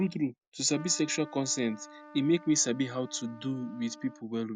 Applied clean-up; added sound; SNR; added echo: none; Trumpet; 20 dB; none.